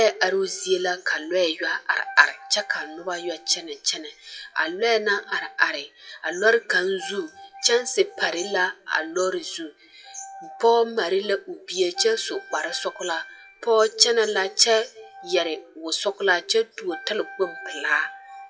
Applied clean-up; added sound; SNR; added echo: classical method WPE with log-MMSE.